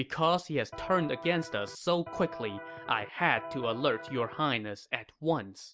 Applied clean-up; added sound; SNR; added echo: none; Electric guitar; 11 dB; none.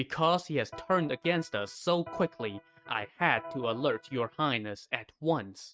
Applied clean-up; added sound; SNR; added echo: neural mask model RNNoise.